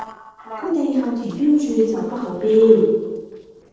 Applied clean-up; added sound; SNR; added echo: neural separator model SepFormer DNS4.